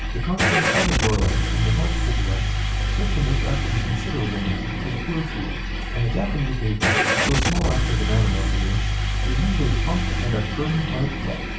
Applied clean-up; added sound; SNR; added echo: none; Engine starting / Car; -4 dB; reverberation time 0.3 s.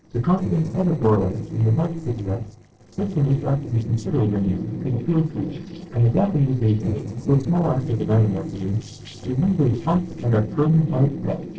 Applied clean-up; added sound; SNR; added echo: neural separator model SepFormer DNS4.